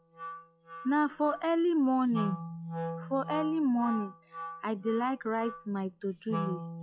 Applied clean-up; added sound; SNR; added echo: classical method log-MMSE.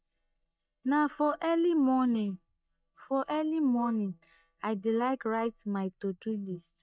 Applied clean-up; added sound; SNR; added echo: neural mask model DeepFilterNet 3.